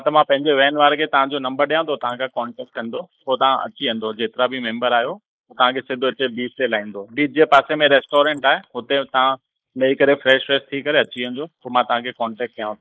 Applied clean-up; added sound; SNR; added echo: neural mask model Resemble Enhance denoiser.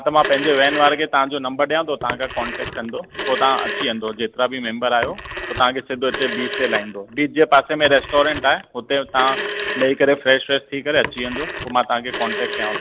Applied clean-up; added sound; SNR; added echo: none; Telephone; 8 dB; none.